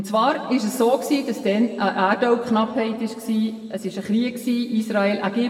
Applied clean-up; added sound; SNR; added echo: none; none; none; reverberation time 2.0 s.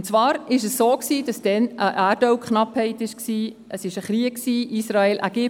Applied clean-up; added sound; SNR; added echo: none; none; none; none.